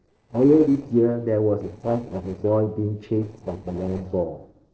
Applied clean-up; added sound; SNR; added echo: neural separator model SepFormer DNS4.